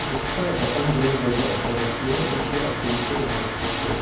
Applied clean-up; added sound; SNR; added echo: none; Water / Mechanisms; 0 dB; reverberation time 0.9 s.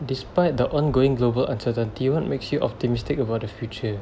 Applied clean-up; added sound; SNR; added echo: none; none; none; none.